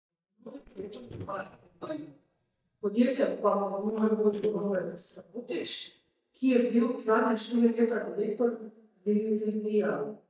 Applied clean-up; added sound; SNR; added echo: neural mask model DeepFilterNet 3.